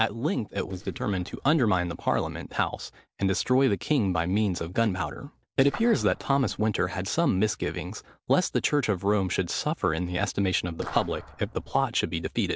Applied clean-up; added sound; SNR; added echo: neural separator model SepFormer DNS4.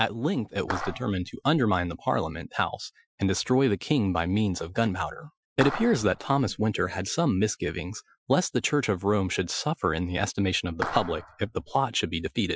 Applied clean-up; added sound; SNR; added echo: classical method Wiener filter.